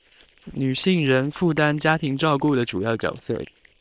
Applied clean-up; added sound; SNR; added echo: neural separator model SepFormer WHAM!.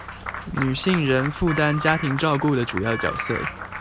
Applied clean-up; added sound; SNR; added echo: none; Applause + Telephone; 9 dB; none.